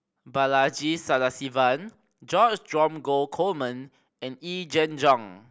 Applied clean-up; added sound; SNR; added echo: none; none; none; none.